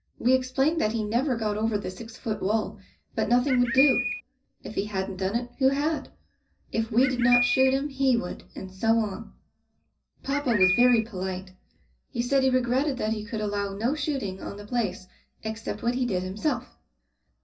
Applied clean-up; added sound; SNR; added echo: none; Bird; 1 dB; reverberation time 0.4 s.